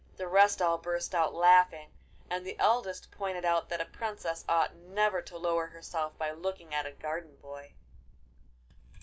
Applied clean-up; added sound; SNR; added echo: none; none; none; none.